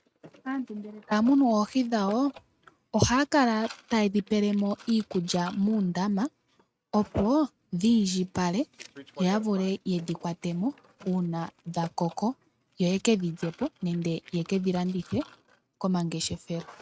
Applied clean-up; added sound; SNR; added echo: neural mask model RNNoise.